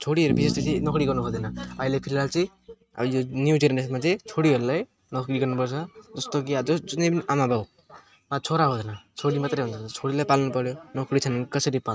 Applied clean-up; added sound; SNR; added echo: neural mask model RNNoise.